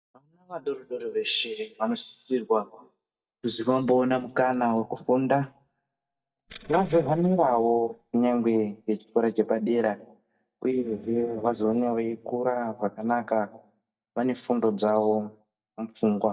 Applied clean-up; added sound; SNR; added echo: neural mask model DeepFilterNet 3.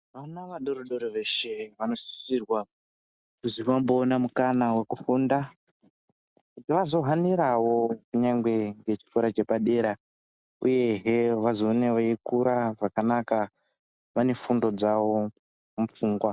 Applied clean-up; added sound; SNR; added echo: none; none; none; none.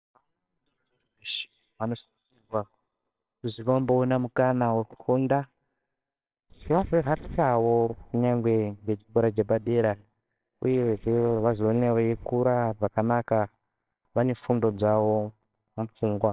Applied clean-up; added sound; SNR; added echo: neural separator model SepFormer WHAMR!.